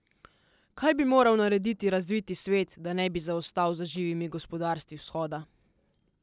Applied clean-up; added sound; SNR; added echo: none; none; none; none.